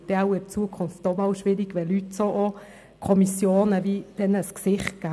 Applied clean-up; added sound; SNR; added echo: none; none; none; none.